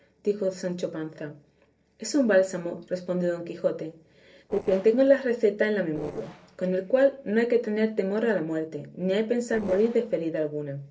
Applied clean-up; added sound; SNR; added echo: neural separator model SepFormer DNS4.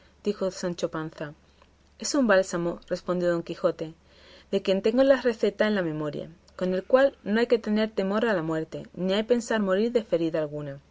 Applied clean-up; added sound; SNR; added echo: none; none; none; none.